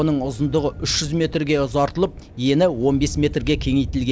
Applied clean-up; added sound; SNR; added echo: none; none; none; none.